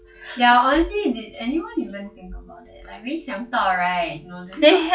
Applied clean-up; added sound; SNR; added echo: classical method log-MMSE.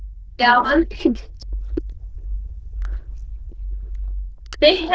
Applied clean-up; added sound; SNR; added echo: neural diffusion model UNIVERSE++.